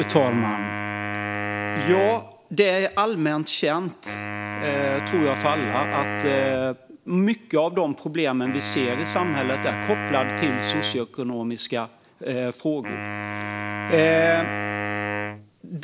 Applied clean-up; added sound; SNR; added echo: none; Wind instrument, woodwind instrument; 6 dB; none.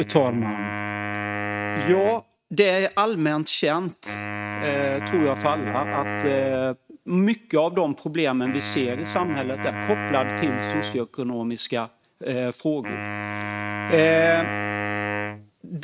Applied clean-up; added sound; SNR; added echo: neural mask model RNNoise.